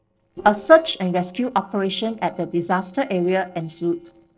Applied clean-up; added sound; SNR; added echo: neural separator model SepFormer DNS4.